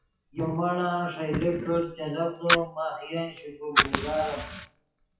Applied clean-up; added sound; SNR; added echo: classical method WPE with log-MMSE.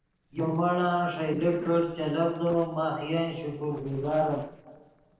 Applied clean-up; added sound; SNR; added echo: neural separator model SepFormer DNS4.